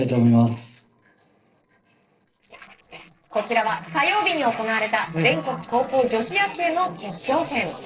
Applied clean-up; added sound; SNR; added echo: neural separator model SepFormer DNS4.